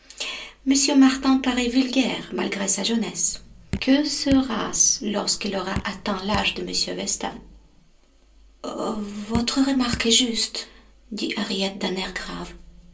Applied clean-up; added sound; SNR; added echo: none; Drip; 11 dB; reverberation time 0.3 s.